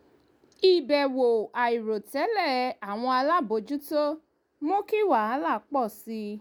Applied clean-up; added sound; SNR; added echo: none; none; none; none.